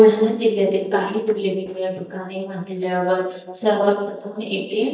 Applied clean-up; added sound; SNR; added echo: neural mask model DeepFilterNet 3.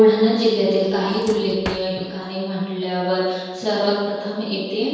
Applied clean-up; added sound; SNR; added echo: none; Drawer open or close; 14 dB; reverberation time 1.2 s.